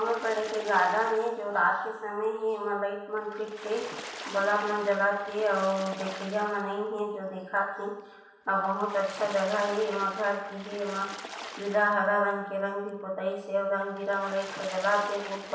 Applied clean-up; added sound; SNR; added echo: none; Water / Splash, splatter; 14 dB; reverberation time 0.9 s.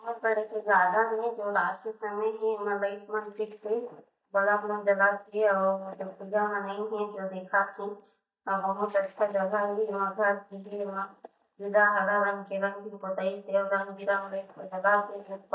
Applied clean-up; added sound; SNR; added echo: neural mask model DeepFilterNet 3.